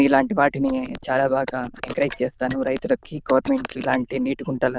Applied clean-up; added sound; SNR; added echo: neural diffusion model UNIVERSE++.